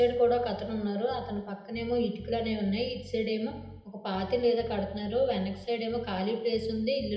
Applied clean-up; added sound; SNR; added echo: none; Bass guitar; 17 dB; reverberation time 0.9 s.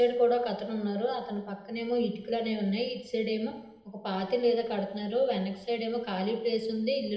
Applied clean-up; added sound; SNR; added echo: neural separator model SepFormer DNS4.